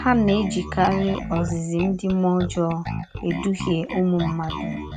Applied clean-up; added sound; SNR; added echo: none; Bass guitar; 8 dB; none.